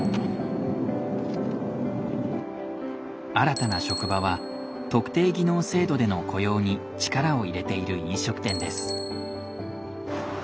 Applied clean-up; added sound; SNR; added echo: none; Bicycle; 16 dB; none.